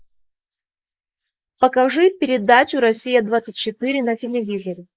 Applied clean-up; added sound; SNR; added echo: neural mask model Resemble Enhance denoiser.